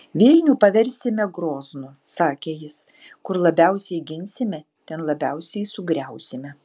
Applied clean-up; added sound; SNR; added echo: none; none; none; none.